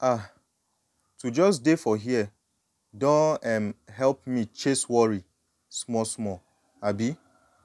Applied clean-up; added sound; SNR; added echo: none; none; none; none.